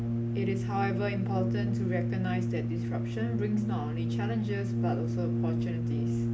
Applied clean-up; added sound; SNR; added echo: none; Brass instrument; -5 dB; none.